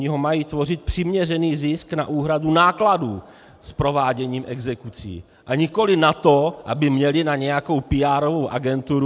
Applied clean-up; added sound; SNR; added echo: none; none; none; none.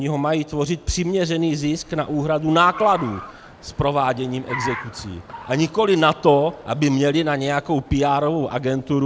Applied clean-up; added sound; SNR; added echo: none; Car; 18 dB; none.